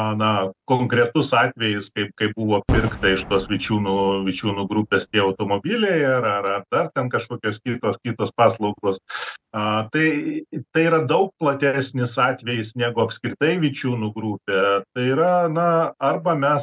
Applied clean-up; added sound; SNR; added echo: none; Boom; 10 dB; none.